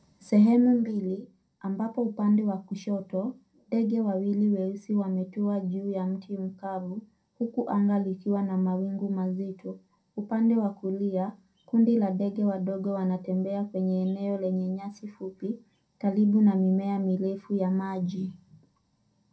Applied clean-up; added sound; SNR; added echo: none; none; none; reverberation time 0.2 s.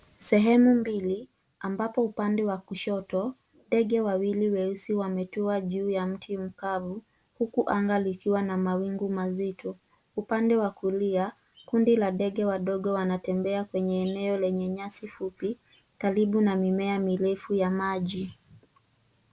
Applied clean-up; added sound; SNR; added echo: none; none; none; none.